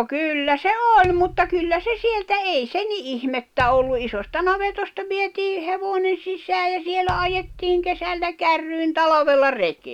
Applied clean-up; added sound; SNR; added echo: none; Bass drum; 18 dB; none.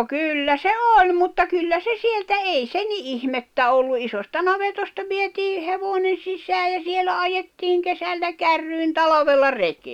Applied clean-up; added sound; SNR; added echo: none; none; none; none.